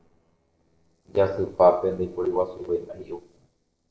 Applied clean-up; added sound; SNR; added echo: neural separator model SepFormer DNS4.